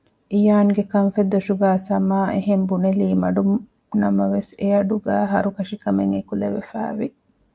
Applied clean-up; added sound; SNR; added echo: none; none; none; none.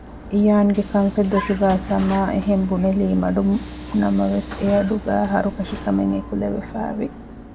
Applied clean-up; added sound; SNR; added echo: none; Vehicle; 13 dB; none.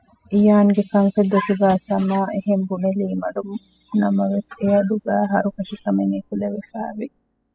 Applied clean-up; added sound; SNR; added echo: classical method spectral subtraction.